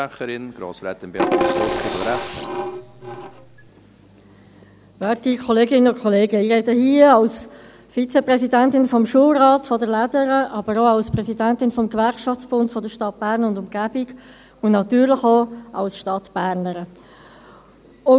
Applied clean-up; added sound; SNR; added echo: none; Percussion; 0 dB; none.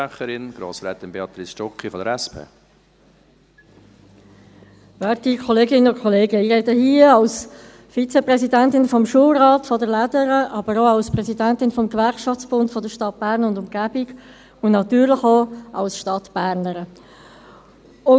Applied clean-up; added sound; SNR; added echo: none; none; none; none.